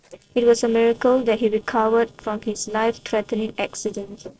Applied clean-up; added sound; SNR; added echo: neural separator model SepFormer DNS4.